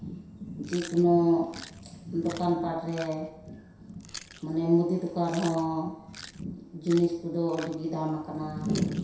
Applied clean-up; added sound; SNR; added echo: none; Chewing, mastication; 20 dB; reverberation time 0.7 s.